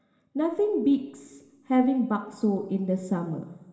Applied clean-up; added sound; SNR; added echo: none; none; none; reverberation time 1.7 s.